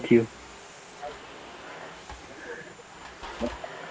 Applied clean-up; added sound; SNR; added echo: none; Domestic sounds, home sounds; 11 dB; none.